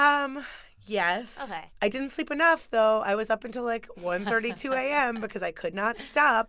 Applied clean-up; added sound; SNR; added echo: none; none; none; none.